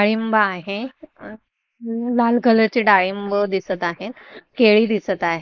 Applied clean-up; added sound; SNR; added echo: neural mask model Resemble Enhance denoiser.